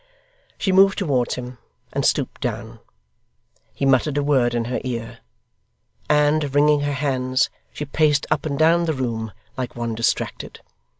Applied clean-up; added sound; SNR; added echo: none; none; none; none.